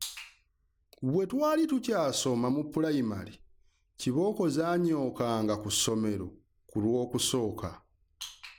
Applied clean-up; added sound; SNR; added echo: none; none; none; none.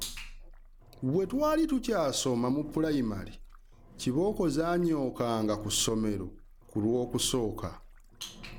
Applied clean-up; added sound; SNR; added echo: none; Engine; 16 dB; none.